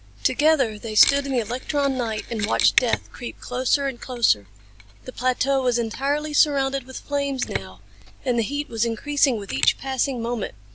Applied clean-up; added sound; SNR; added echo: none; Mechanisms; 11 dB; none.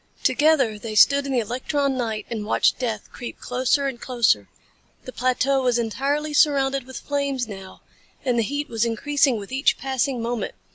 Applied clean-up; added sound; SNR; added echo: none; none; none; none.